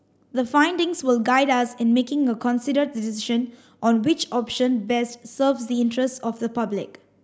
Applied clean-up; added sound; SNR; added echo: none; none; none; none.